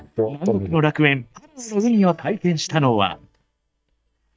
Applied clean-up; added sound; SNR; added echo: neural mask model DeepFilterNet 3.